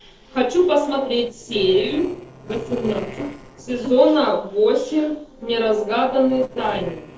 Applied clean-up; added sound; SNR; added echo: neural separator model SepFormer DNS4.